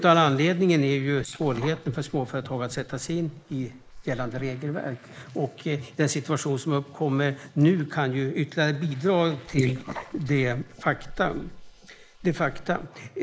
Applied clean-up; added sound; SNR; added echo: neural mask model Resemble Enhance denoiser.